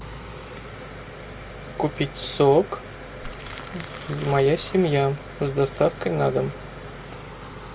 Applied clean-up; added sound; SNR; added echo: none; Boat, Water vehicle + Crumpling, crinkling; 16 dB; none.